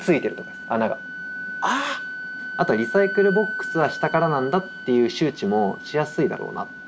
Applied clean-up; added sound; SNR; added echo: none; Wind instrument, woodwind instrument; 10 dB; none.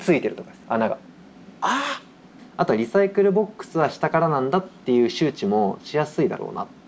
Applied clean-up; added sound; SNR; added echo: none; none; none; none.